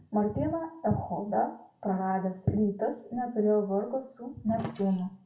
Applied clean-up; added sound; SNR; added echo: none; none; none; reverberation time 0.3 s.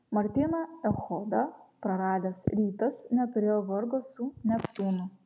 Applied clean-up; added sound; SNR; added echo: none; none; none; none.